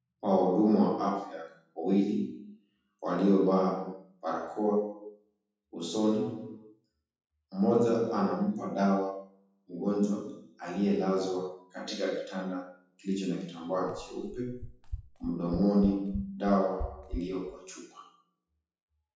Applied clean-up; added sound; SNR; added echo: classical method WPE with log-MMSE.